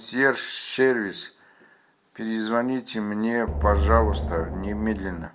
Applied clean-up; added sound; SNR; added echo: none; Drum; 0 dB; none.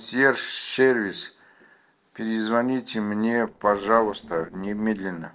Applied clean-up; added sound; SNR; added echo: neural separator model SepFormer DNS4.